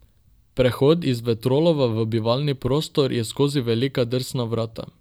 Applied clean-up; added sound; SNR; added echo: none; none; none; none.